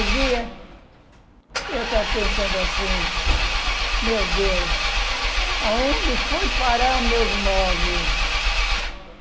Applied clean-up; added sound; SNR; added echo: none; Engine; -5 dB; none.